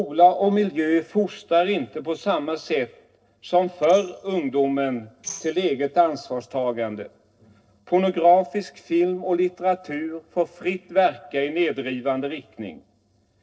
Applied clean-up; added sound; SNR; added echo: neural separator model SepFormer DNS4.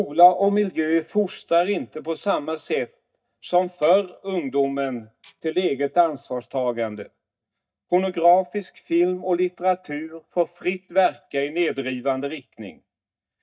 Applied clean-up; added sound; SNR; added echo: neural mask model DeepFilterNet 3.